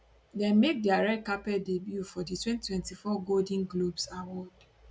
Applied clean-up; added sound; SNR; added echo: none; none; none; none.